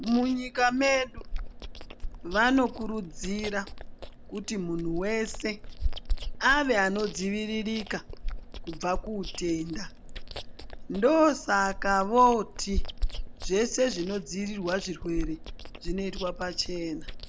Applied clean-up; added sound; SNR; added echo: none; Chewing, mastication; 6 dB; none.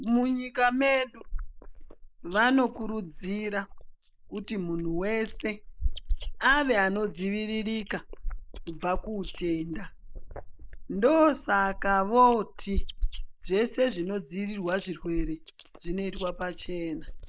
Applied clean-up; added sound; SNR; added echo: neural mask model Resemble Enhance denoiser.